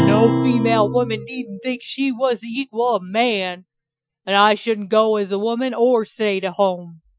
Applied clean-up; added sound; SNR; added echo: classical method Wiener filter.